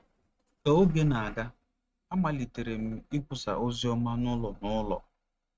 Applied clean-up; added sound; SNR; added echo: neural mask model RNNoise.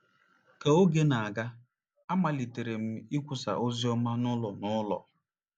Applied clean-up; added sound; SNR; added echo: none; none; none; none.